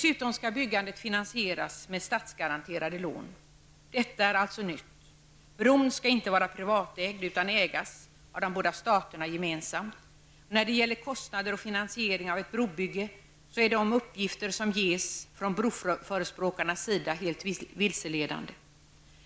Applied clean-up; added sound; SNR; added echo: none; none; none; none.